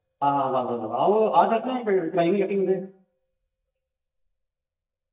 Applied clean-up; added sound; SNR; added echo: neural mask model DeepFilterNet 3.